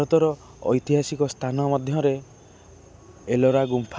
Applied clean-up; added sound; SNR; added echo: none; none; none; none.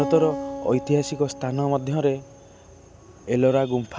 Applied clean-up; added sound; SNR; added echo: none; Acoustic guitar; 12 dB; none.